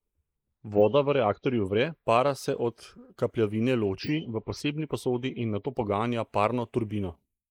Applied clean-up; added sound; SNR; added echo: neural mask model Resemble Enhance denoiser.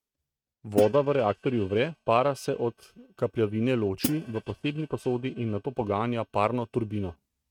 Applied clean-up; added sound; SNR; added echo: neural mask model RNNoise.